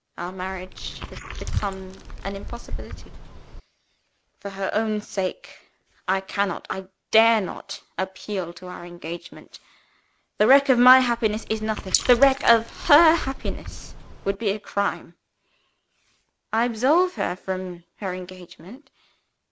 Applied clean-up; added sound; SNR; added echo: neural mask model Resemble Enhance denoiser.